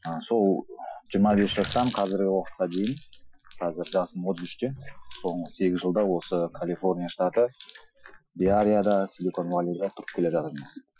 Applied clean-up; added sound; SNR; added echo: classical method Wiener filter.